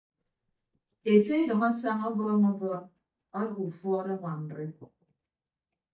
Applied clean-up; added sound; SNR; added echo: neural mask model DeepFilterNet 3.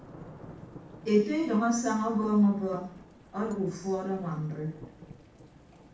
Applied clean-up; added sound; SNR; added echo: none; Thunder / Rain; 19 dB; reverberation time 0.6 s.